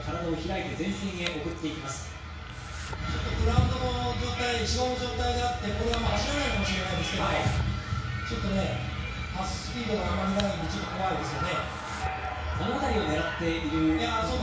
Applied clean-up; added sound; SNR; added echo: none; Domestic sounds, home sounds; 16 dB; reverberation time 0.6 s.